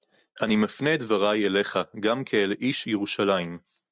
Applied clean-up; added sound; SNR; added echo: none; none; none; none.